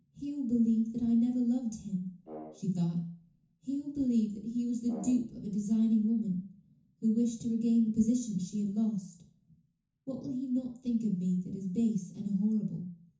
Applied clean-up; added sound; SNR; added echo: none; Brass instrument; 18 dB; reverberation time 0.6 s.